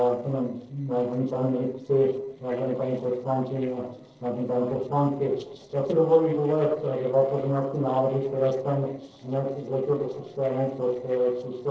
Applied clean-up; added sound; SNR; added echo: neural separator model SepFormer DNS4.